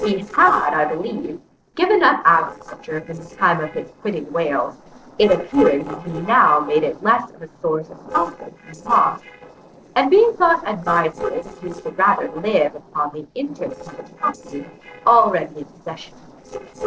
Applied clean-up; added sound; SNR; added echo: neural separator model SepFormer DNS4.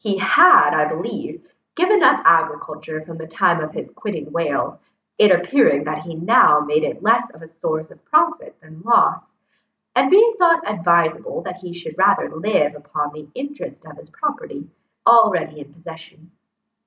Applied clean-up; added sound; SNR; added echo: none; none; none; none.